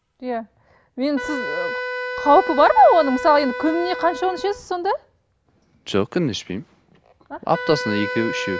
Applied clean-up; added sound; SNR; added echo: none; Wind instrument, woodwind instrument; 10 dB; none.